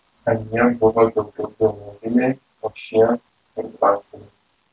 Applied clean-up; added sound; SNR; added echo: none; none; none; none.